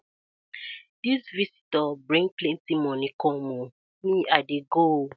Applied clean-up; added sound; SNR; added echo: none; none; none; none.